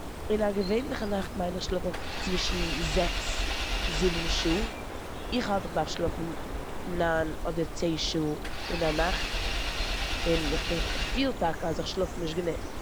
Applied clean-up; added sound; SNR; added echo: none; Bird + Engine / Vehicle; 1 dB; none.